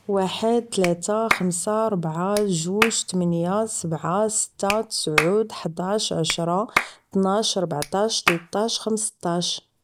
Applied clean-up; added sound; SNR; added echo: none; Clapping; 8 dB; none.